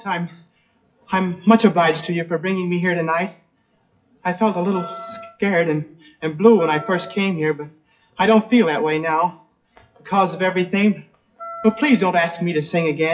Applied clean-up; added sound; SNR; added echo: classical method WPE with log-MMSE.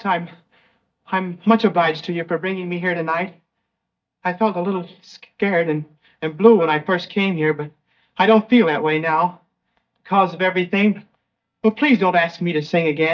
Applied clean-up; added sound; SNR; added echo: neural mask model DeepFilterNet 3.